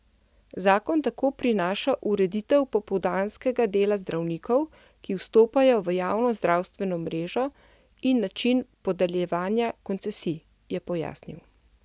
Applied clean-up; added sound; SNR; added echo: none; none; none; none.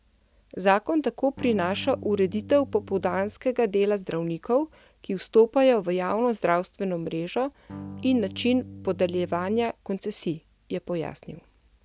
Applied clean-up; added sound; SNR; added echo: none; Electric guitar / Strum; 15 dB; none.